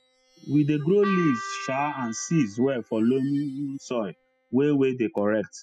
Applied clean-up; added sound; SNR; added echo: classical method spectral subtraction.